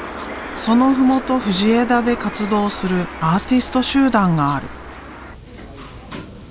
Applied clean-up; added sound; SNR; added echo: none; none; none; none.